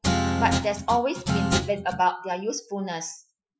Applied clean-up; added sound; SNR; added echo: classical method Wiener filter.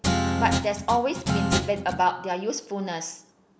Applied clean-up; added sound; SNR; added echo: none; Guitar; -1 dB; none.